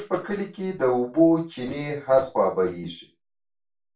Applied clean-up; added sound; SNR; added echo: none; none; none; reverberation time 0.2 s.